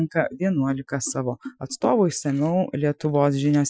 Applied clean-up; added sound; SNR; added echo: classical method Wiener filter.